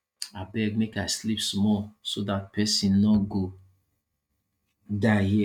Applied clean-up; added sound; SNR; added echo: neural mask model RNNoise.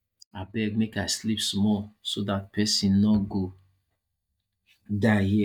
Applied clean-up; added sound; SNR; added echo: neural mask model DeepFilterNet 3.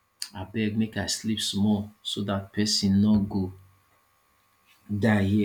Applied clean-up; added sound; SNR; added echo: none; Bowed string instrument; 18 dB; none.